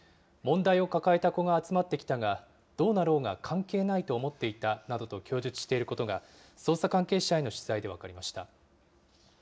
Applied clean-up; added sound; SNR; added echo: none; none; none; none.